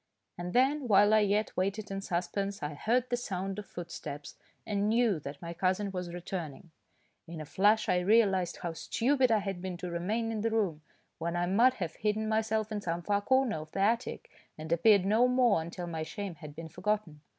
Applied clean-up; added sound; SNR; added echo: none; none; none; none.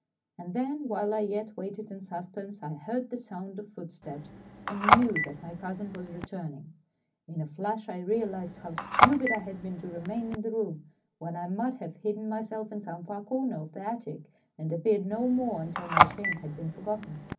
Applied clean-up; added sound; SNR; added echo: none; Telephone; -4 dB; reverberation time 0.4 s.